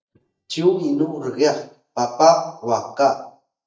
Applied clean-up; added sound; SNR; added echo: neural mask model DeepFilterNet 3.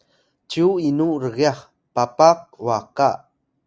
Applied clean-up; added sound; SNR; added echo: none; none; none; none.